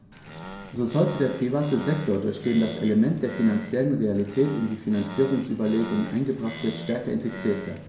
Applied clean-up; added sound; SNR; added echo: none; Animal; 13 dB; reverberation time 0.7 s.